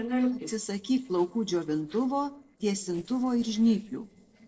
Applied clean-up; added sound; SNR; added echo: neural separator model SepFormer DNS4.